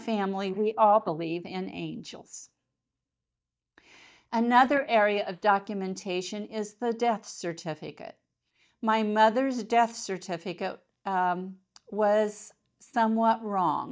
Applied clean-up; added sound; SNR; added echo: neural mask model DeepFilterNet 3.